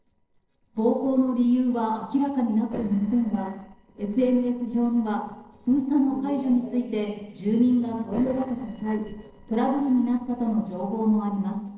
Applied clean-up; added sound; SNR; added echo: neural separator model SepFormer DNS4.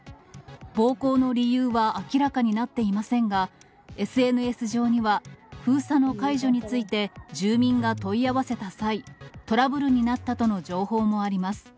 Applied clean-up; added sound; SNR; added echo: none; none; none; none.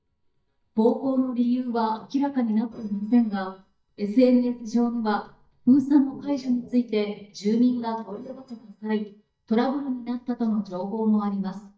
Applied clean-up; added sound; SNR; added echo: neural mask model DeepFilterNet 3.